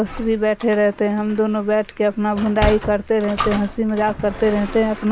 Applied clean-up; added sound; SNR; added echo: none; Sliding door; 11 dB; none.